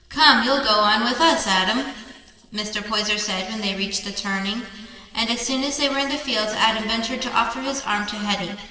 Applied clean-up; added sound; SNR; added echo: neural separator model SepFormer DNS4.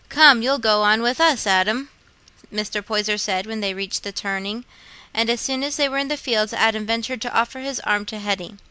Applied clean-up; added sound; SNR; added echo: none; none; none; none.